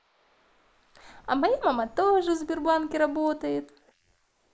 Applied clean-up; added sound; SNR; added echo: neural mask model Resemble Enhance denoiser.